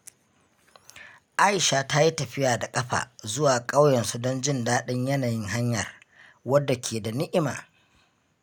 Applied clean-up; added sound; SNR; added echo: none; none; none; none.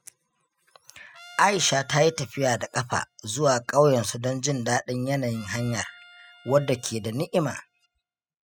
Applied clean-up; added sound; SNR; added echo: classical method spectral subtraction.